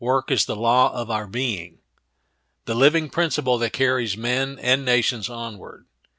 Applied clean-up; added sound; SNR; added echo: none; none; none; none.